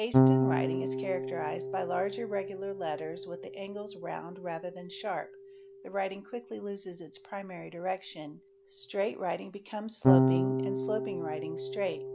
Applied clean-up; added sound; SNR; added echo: none; Electric guitar / Bass guitar; -4 dB; none.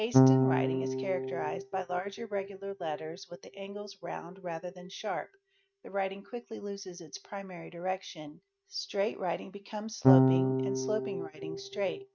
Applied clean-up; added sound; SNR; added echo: neural mask model RNNoise.